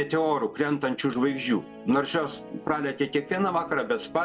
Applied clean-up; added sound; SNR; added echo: none; Guitar; 17 dB; none.